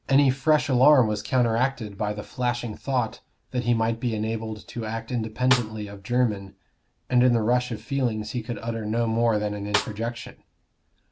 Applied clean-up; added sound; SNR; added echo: none; Snare drum; 9 dB; none.